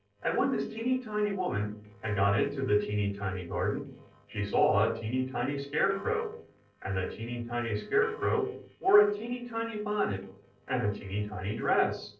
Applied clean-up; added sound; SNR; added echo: neural separator model SepFormer DNS4.